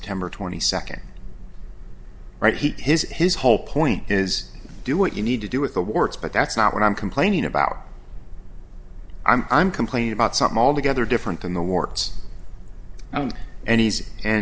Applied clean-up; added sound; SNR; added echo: none; none; none; none.